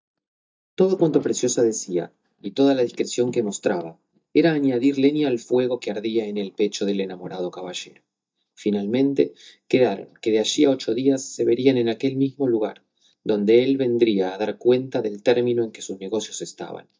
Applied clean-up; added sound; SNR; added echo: neural mask model DeepFilterNet 3.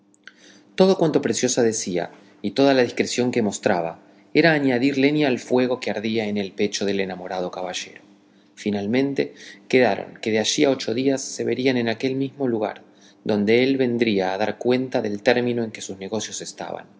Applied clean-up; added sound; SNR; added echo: none; none; none; none.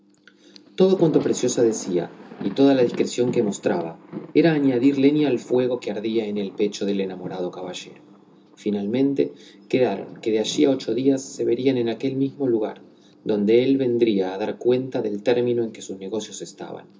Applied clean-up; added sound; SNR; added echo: none; Thunder; 18 dB; reverberation time 0.2 s.